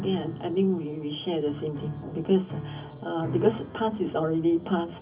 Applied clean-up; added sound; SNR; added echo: none; Piano; 12 dB; reverberation time 0.3 s.